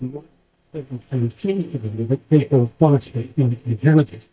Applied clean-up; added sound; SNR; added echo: neural mask model DeepFilterNet 3.